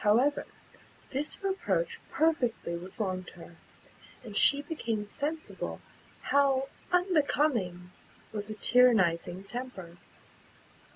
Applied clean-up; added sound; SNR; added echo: none; none; none; none.